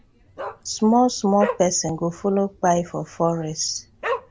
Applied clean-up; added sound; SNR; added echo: none; Dog; 11 dB; none.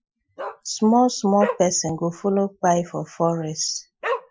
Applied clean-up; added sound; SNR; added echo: classical method Wiener filter.